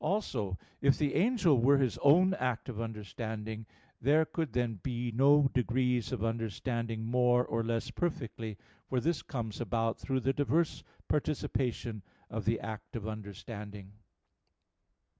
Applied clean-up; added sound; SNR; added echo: none; none; none; none.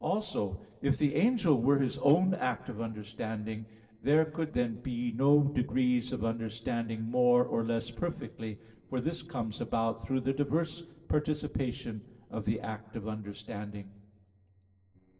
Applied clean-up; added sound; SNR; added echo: neural separator model SepFormer DNS4.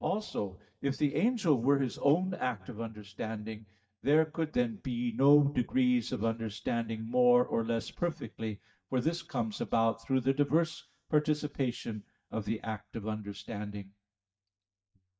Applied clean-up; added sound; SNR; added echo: neural mask model DeepFilterNet 3.